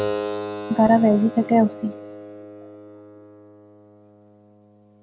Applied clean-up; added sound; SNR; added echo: none; Keyboard (musical); 10 dB; none.